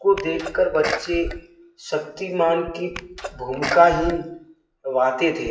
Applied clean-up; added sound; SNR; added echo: classical method WPE with log-MMSE.